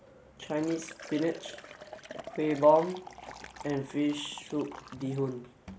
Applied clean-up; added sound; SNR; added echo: none; Liquid; 16 dB; none.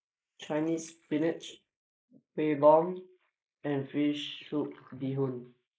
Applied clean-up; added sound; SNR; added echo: neural mask model Resemble Enhance denoiser.